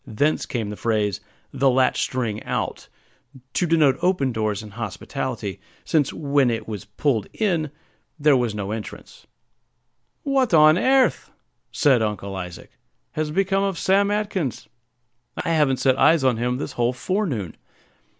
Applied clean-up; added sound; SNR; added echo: none; none; none; none.